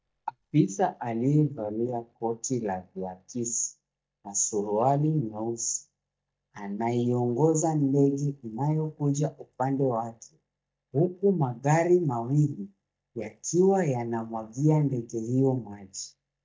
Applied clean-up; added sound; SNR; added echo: neural mask model DeepFilterNet 3.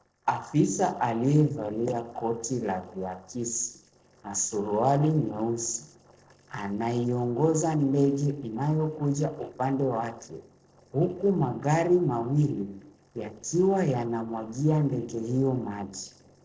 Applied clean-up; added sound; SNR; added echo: neural separator model SepFormer DNS4.